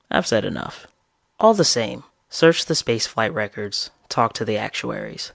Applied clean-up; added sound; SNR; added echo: none; none; none; none.